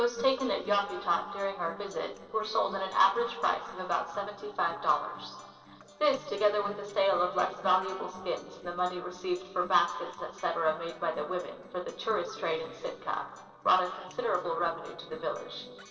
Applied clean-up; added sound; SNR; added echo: neural separator model SepFormer DNS4.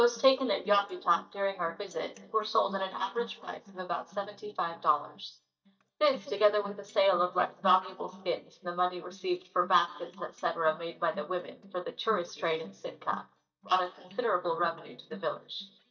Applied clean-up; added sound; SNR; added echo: neural mask model DeepFilterNet 3.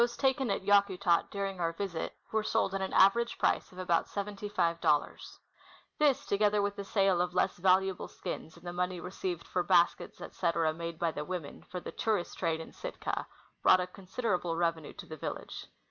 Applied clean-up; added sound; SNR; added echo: none; none; none; none.